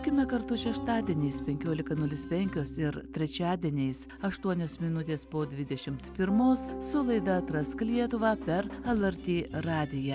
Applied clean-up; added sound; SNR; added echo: none; Piano; 10 dB; none.